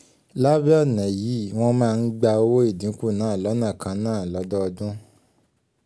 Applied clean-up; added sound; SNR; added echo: none; none; none; none.